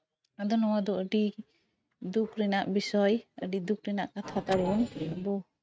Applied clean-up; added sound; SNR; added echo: neural mask model RNNoise.